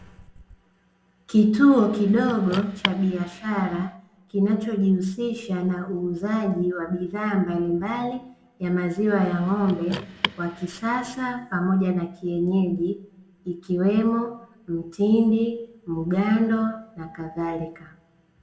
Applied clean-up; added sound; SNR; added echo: none; Car; 11 dB; reverberation time 0.5 s.